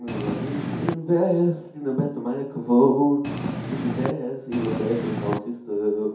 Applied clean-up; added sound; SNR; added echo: none; Purr; 4 dB; reverberation time 0.6 s.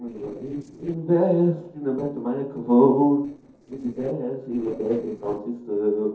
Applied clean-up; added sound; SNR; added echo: neural separator model SepFormer DNS4.